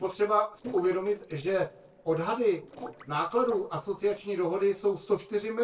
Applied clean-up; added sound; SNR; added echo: neural separator model SepFormer DNS4.